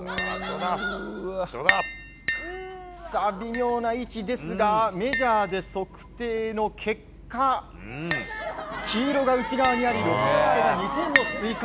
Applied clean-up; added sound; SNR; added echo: none; Tap; 8 dB; none.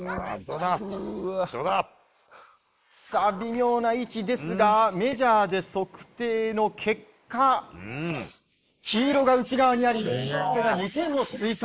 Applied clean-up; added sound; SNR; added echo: neural mask model Resemble Enhance denoiser.